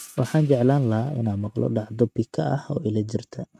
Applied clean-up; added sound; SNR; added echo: neural mask model RNNoise.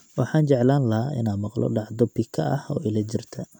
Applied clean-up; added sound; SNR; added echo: none; none; none; none.